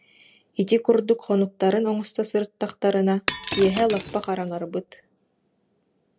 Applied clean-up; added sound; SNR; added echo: none; Shatter; 4 dB; none.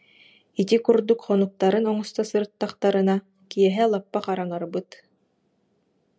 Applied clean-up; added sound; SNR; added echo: none; none; none; none.